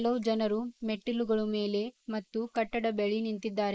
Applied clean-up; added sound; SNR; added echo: neural mask model Resemble Enhance denoiser.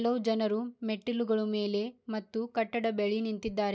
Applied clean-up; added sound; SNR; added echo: none; none; none; none.